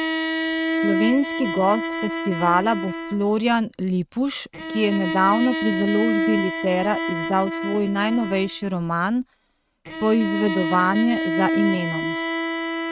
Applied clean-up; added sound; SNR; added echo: neural mask model RNNoise.